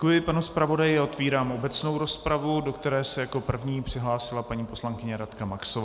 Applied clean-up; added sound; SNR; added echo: none; none; none; none.